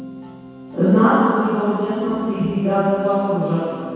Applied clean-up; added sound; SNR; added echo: none; Piano; 16 dB; reverberation time 2.0 s.